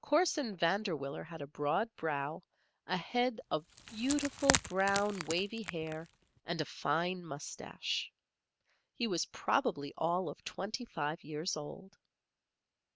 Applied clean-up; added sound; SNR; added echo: none; Wood; 3 dB; none.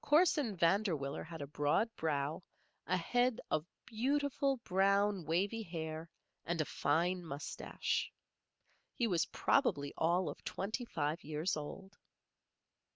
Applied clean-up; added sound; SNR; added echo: none; none; none; none.